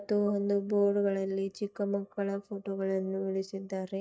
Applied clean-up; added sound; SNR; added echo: neural mask model DeepFilterNet 3.